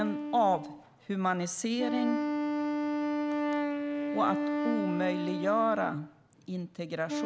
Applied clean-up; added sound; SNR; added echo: none; Wind instrument, woodwind instrument; 1 dB; none.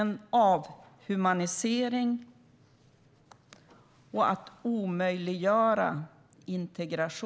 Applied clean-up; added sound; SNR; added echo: none; none; none; none.